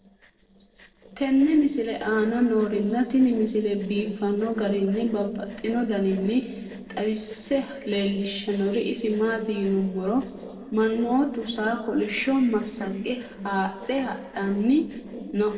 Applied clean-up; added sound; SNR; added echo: neural separator model SepFormer DNS4.